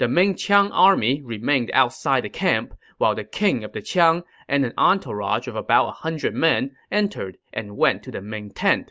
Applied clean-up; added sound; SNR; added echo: none; none; none; none.